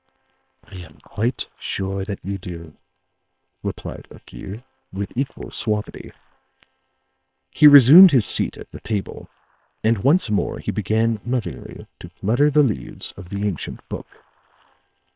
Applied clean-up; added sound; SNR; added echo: neural separator model SepFormer WHAM!.